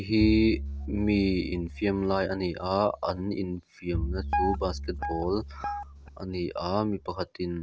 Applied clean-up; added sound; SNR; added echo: none; Bowed string instrument + Guitar; 6 dB; none.